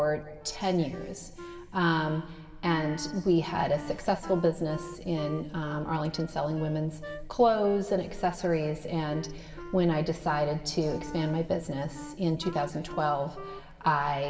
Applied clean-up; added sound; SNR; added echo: none; Wind instrument, woodwind instrument; 17 dB; reverberation time 2.4 s.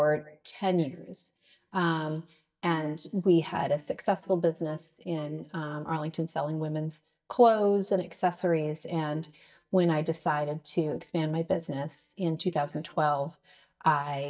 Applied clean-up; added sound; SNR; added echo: neural mask model DeepFilterNet 3.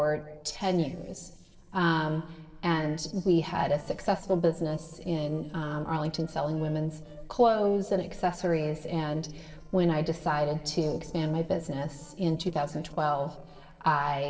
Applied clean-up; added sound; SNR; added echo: neural separator model SepFormer DNS4.